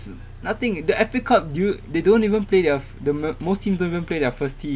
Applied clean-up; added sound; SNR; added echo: none; Bus; 16 dB; none.